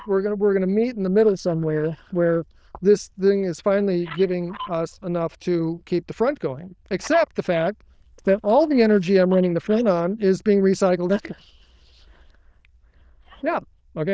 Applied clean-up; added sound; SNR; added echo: neural diffusion model UNIVERSE++.